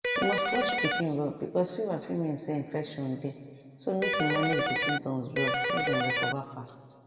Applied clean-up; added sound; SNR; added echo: none; Electric guitar; -3 dB; reverberation time 2.0 s.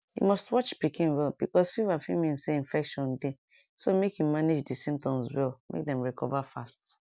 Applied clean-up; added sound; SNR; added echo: none; none; none; none.